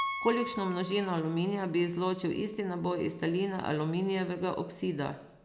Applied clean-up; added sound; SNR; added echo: none; Piano; 13 dB; none.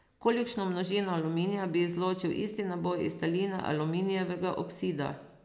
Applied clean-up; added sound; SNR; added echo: none; none; none; none.